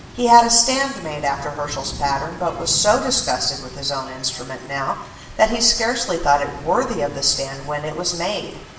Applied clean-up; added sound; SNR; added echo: none; Rain; 17 dB; reverberation time 0.8 s.